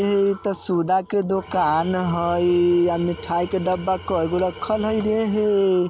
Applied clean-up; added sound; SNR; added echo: none; Tools; 17 dB; none.